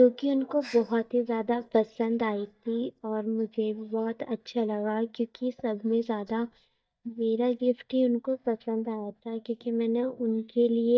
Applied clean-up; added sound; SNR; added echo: neural mask model DeepFilterNet 3.